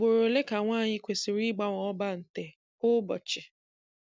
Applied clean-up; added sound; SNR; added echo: none; none; none; none.